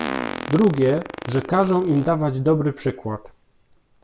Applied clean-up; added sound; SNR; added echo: none; Fart; 12 dB; none.